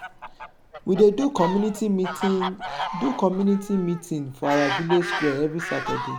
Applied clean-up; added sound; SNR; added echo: none; Fowl; 8 dB; none.